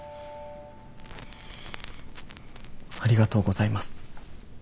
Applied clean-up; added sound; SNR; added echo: none; Crackle; 10 dB; none.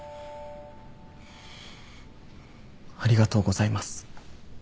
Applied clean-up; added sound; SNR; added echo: none; none; none; none.